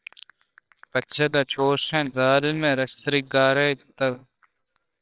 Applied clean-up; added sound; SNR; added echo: neural separator model SepFormer WHAMR!.